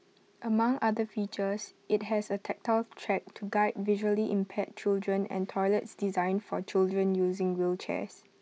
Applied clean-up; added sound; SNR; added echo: none; none; none; none.